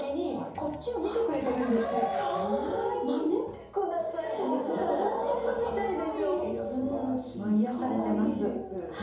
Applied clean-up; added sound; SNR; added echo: none; Fart; 20 dB; reverberation time 2.8 s.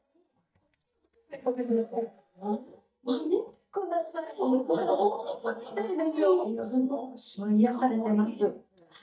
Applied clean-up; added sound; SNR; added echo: neural mask model DeepFilterNet 3.